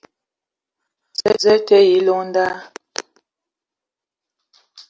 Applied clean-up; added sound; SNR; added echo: none; none; none; none.